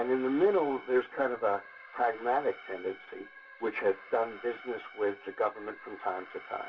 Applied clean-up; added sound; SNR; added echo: none; Alarm; 18 dB; reverberation time 0.2 s.